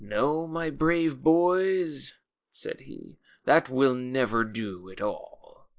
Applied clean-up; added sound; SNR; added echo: neural mask model Resemble Enhance denoiser.